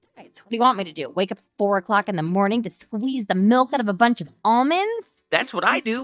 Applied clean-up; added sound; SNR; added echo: neural mask model DeepFilterNet 3.